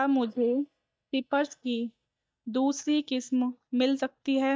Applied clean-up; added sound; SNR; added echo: neural mask model DeepFilterNet 3.